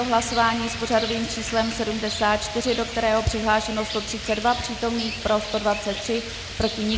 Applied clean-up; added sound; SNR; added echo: none; Rain; 8 dB; none.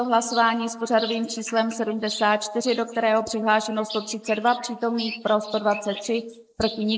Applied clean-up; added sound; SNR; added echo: neural mask model Resemble Enhance denoiser.